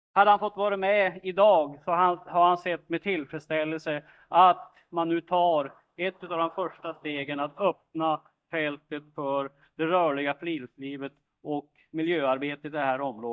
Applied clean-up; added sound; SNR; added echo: neural mask model DeepFilterNet 3.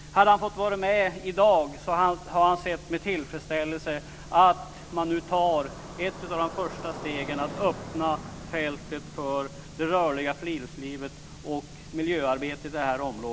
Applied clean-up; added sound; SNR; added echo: none; Motorcycle; 18 dB; none.